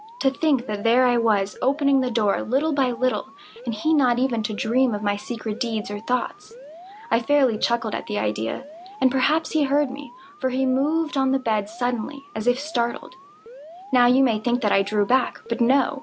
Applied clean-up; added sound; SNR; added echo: none; Alarm; 19 dB; none.